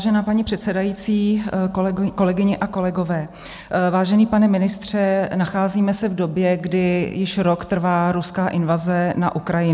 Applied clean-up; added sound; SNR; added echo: none; none; none; none.